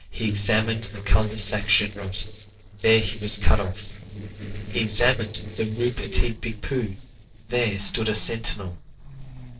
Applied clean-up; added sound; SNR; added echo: neural separator model SepFormer DNS4.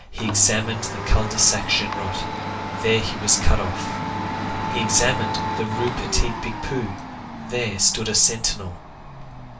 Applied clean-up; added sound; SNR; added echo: none; Domestic sounds, home sounds; 6 dB; reverberation time 0.2 s.